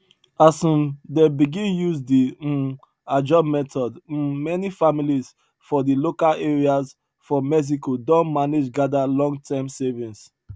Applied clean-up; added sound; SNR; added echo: none; none; none; none.